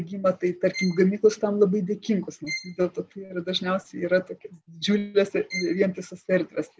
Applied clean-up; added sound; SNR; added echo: none; Bowed string instrument; 14 dB; none.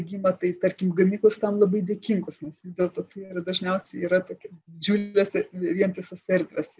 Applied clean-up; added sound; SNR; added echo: none; none; none; none.